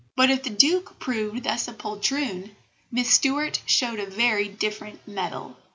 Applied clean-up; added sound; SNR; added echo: none; none; none; none.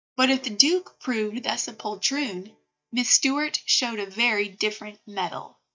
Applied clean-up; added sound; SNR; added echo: neural mask model DeepFilterNet 3.